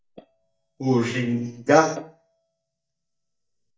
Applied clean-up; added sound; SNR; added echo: neural mask model DeepFilterNet 3.